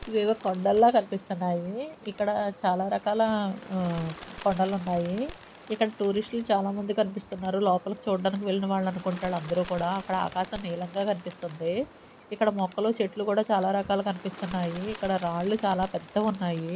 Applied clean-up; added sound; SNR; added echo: none; Bird; 18 dB; none.